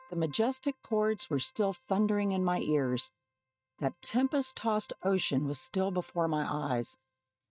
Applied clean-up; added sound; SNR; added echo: neural mask model RNNoise.